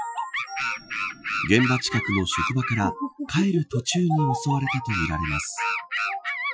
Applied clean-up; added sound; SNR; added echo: classical method Wiener filter.